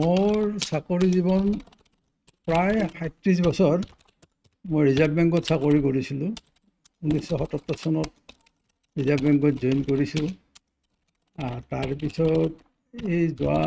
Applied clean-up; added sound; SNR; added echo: neural mask model RNNoise.